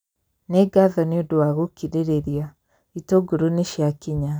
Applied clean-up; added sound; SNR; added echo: none; none; none; none.